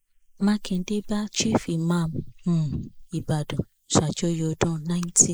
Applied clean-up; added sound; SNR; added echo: neural mask model Resemble Enhance denoiser.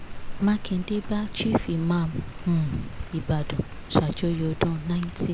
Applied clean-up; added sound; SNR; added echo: none; Rain; 9 dB; none.